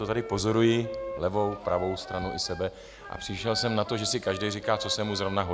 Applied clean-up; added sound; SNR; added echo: none; Wind instrument, woodwind instrument; 12 dB; none.